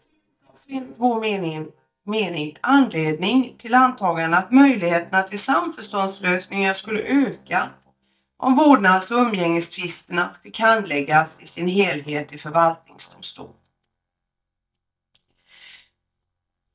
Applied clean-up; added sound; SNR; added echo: neural mask model DeepFilterNet 3.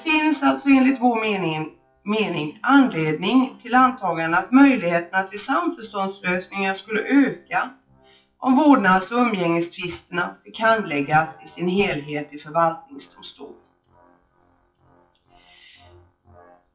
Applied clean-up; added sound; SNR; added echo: classical method WPE with log-MMSE.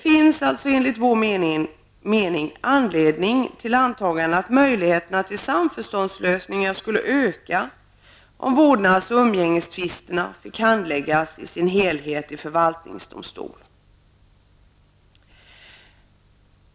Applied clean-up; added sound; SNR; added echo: none; none; none; none.